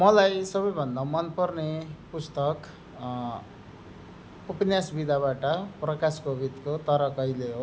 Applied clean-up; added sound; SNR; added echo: none; none; none; none.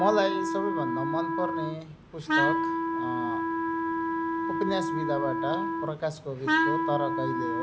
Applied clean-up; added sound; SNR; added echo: none; Wind instrument, woodwind instrument; -3 dB; none.